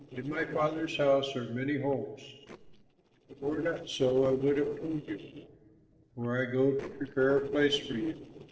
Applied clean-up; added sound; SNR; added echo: neural separator model SepFormer DNS4.